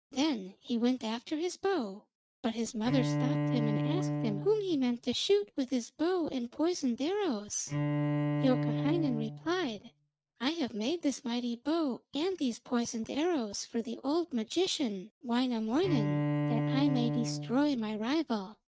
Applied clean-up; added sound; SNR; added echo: neural mask model RNNoise.